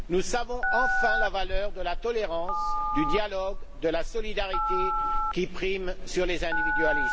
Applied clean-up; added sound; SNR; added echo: none; Telephone; -3 dB; none.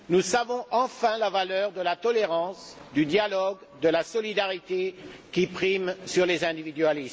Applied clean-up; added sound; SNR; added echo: none; none; none; none.